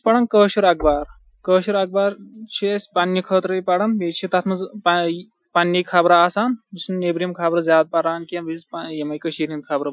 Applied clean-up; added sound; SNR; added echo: classical method Wiener filter.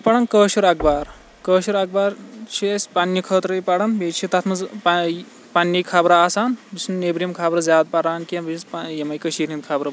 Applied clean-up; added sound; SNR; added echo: none; Knock; 20 dB; none.